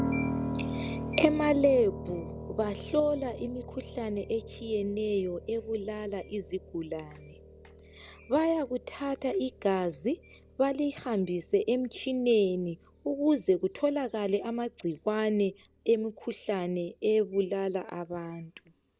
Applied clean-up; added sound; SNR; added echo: none; Piano; 11 dB; none.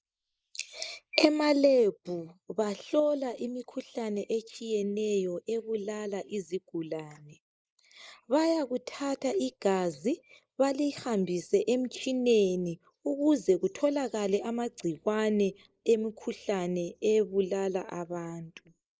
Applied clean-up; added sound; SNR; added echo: neural mask model Resemble Enhance denoiser.